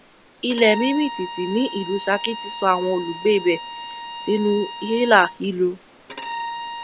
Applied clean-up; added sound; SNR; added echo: none; Bowed string instrument; 11 dB; none.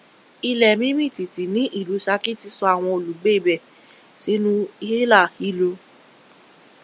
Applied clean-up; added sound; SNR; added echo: none; none; none; none.